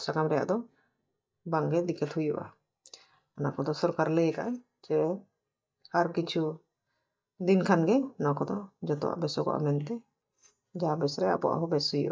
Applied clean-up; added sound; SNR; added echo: neural mask model DeepFilterNet 3.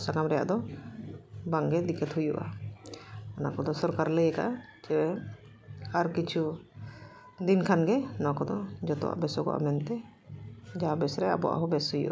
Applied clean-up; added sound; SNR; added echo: none; none; none; none.